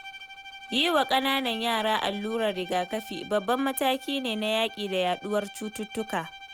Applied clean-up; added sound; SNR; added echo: none; Bowed string instrument; 15 dB; none.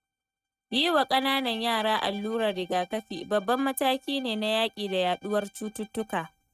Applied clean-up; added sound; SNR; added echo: neural mask model RNNoise.